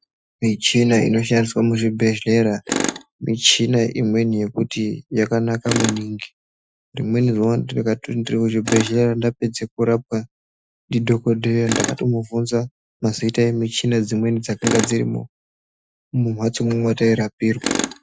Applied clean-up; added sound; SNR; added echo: classical method Wiener filter.